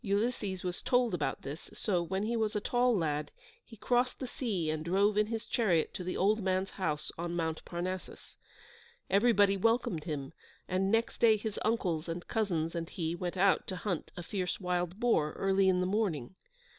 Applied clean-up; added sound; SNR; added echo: none; none; none; none.